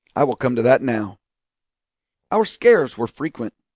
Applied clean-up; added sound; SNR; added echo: none; none; none; none.